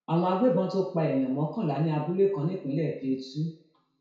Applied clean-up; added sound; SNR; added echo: none; none; none; reverberation time 0.6 s.